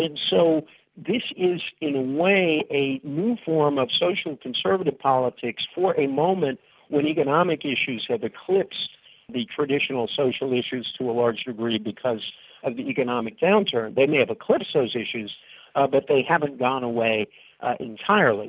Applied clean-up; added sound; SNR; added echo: none; none; none; none.